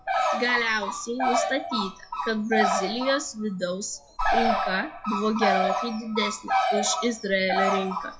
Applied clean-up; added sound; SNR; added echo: classical method WPE with log-MMSE.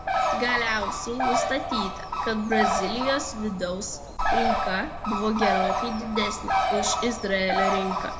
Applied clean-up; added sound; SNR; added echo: none; Bird; -1 dB; reverberation time 1.0 s.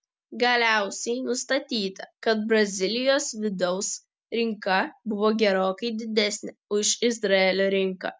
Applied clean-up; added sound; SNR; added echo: none; none; none; none.